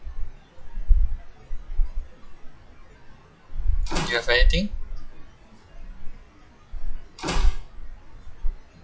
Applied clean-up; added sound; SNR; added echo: classical method log-MMSE.